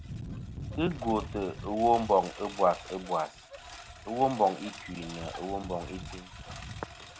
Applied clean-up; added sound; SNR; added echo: none; Engine; 11 dB; none.